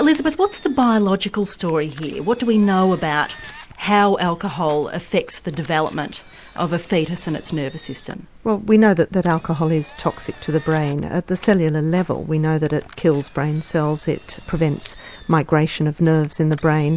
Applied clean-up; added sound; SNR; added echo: none; Engine; 17 dB; none.